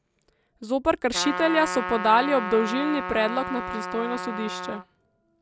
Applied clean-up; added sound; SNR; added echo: none; Trumpet; 7 dB; none.